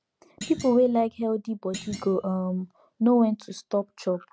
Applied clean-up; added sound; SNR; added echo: none; Thump, thud; 17 dB; none.